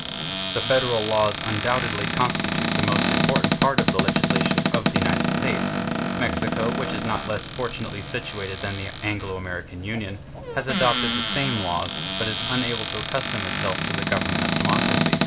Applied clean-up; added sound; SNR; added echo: none; Cupboard open or close; -3 dB; reverberation time 0.2 s.